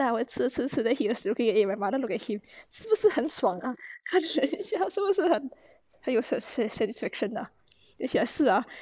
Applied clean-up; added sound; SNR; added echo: neural mask model Resemble Enhance denoiser.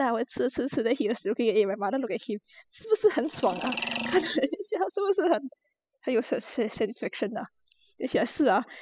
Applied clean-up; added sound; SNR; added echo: classical method spectral subtraction.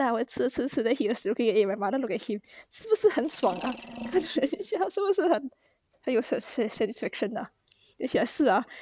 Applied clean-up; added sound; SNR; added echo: neural mask model RNNoise.